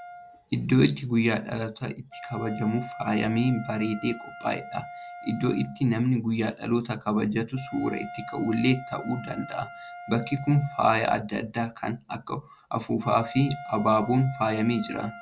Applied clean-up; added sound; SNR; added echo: none; Wind instrument, woodwind instrument; 15 dB; none.